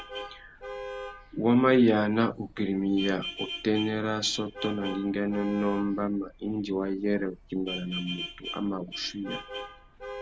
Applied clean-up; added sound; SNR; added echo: none; Vehicle horn, car horn, honking; 12 dB; none.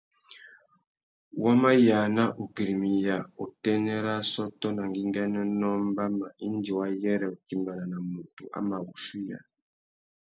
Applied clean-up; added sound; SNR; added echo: none; none; none; none.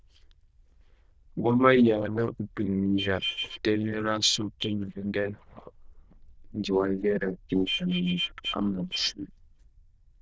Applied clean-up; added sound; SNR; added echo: neural diffusion model UNIVERSE++.